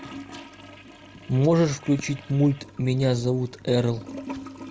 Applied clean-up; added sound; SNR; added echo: none; Toilet flush / Gurgling; 17 dB; none.